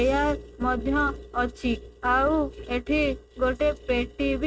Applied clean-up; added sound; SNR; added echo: neural mask model RNNoise.